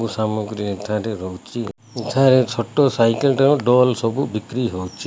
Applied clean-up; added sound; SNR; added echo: none; none; none; none.